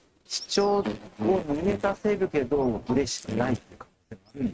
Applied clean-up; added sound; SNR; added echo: neural mask model RNNoise.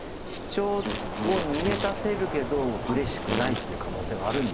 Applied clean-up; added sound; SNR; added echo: none; Insect; 2 dB; none.